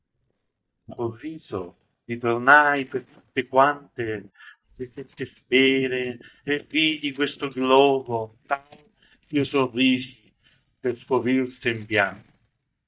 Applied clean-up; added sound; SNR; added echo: neural mask model DeepFilterNet 3.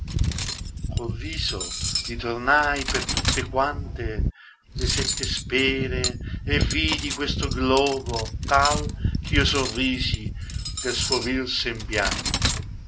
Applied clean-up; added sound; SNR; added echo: none; Cutlery, silverware; 1 dB; none.